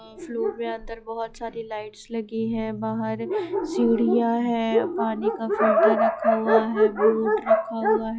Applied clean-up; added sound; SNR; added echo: classical method log-MMSE.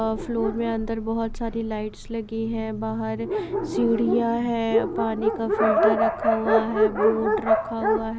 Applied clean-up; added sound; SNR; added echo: none; Dog; -1 dB; none.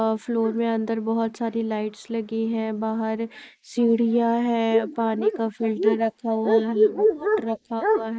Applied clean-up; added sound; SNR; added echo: neural mask model Resemble Enhance denoiser.